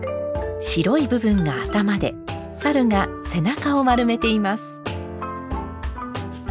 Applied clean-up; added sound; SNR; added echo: none; none; none; none.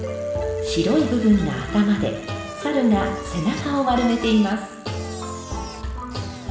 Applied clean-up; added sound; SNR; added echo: none; Bicycle; 18 dB; reverberation time 1.3 s.